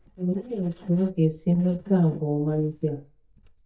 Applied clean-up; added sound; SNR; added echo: neural mask model DeepFilterNet 3.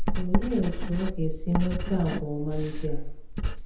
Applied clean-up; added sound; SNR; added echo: none; Writing; -3 dB; reverberation time 0.7 s.